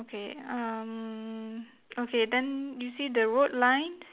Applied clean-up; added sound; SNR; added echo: none; none; none; none.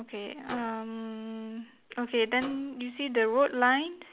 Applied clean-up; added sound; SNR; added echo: none; Microwave oven; 18 dB; none.